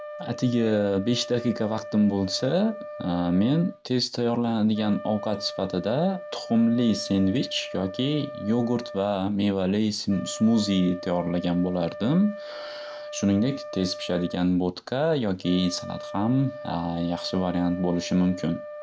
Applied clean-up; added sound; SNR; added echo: none; Wind instrument, woodwind instrument; 13 dB; none.